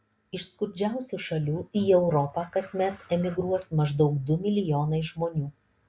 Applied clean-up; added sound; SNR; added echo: none; none; none; none.